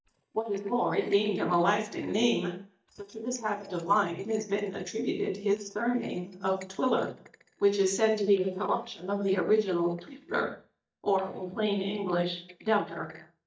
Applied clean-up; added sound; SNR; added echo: neural mask model DeepFilterNet 3.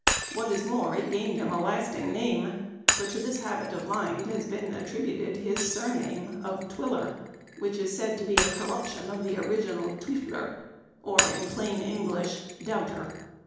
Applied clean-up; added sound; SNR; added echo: none; Shatter; 4 dB; reverberation time 1.0 s.